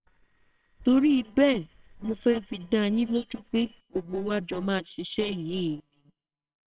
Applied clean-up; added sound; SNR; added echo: neural separator model SepFormer WHAMR!.